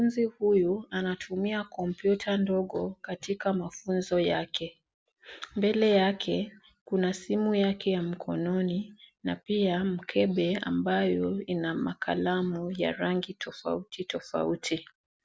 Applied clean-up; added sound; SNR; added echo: none; none; none; none.